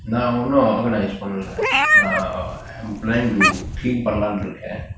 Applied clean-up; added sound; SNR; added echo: none; Meow; -1 dB; none.